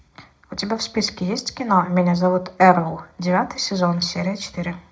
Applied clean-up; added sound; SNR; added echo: none; none; none; reverberation time 0.2 s.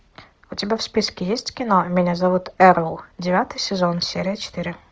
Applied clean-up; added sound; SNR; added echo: none; none; none; none.